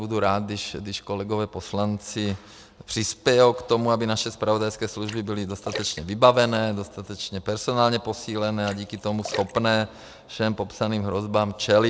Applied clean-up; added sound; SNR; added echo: none; Splash, splatter; 16 dB; none.